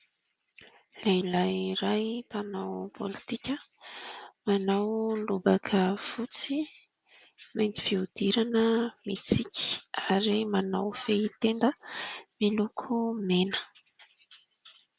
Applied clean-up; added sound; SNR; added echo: none; none; none; none.